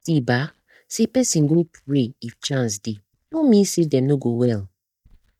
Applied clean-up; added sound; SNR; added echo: neural mask model DeepFilterNet 3.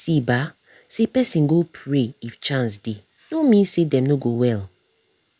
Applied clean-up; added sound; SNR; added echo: none; none; none; none.